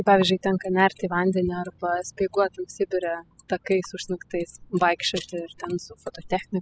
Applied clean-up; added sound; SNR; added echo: classical method spectral subtraction.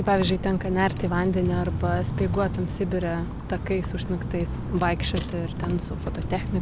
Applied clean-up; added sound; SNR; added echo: none; Vehicle; 4 dB; none.